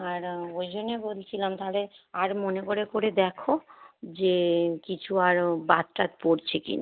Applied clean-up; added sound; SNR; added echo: none; none; none; none.